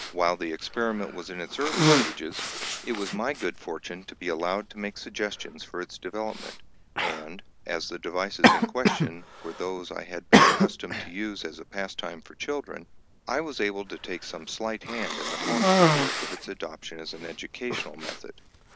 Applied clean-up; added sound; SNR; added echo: none; Cough; -4 dB; none.